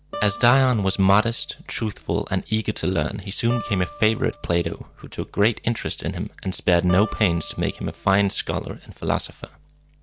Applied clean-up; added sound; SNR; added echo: none; Guitar; 17 dB; none.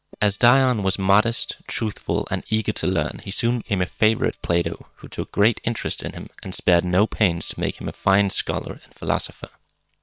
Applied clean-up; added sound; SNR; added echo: neural separator model SepFormer WHAM!.